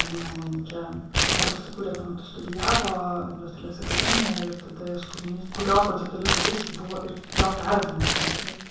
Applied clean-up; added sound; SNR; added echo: none; Crumpling, crinkling; 0 dB; reverberation time 0.7 s.